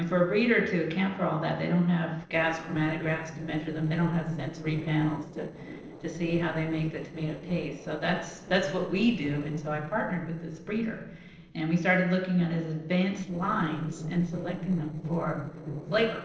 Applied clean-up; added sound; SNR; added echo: neural separator model SepFormer DNS4.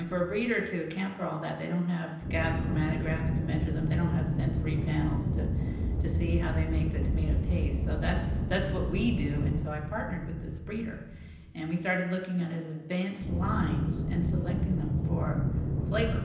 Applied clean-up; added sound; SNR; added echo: none; Aircraft; -2 dB; reverberation time 0.9 s.